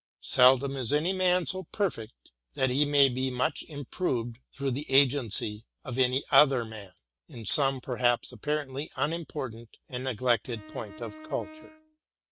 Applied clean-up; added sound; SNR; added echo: neural mask model RNNoise.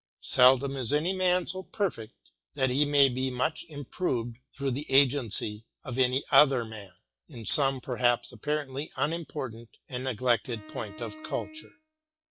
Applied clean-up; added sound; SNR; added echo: classical method log-MMSE.